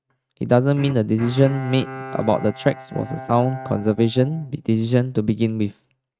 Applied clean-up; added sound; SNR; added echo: neural mask model RNNoise.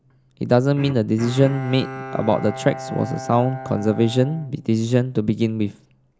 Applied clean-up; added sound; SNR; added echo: none; Bowed string instrument; 14 dB; none.